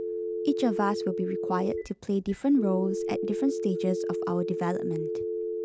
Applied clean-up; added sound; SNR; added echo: none; Telephone; 2 dB; none.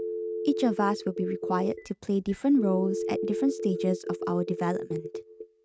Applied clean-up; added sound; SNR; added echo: neural mask model RNNoise.